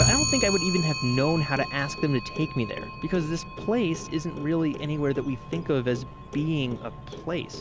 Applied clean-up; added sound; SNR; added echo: none; Clock; 5 dB; none.